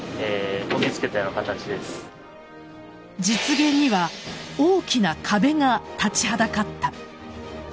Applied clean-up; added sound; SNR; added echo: none; none; none; none.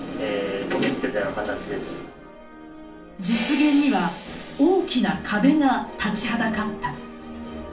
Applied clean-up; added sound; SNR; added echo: none; none; none; reverberation time 0.4 s.